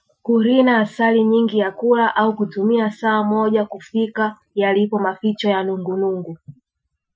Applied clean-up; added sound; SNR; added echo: classical method Wiener filter.